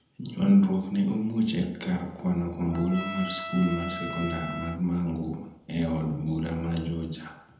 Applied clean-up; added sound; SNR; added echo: none; Trumpet; 11 dB; reverberation time 0.9 s.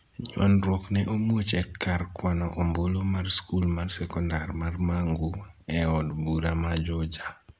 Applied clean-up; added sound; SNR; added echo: none; none; none; none.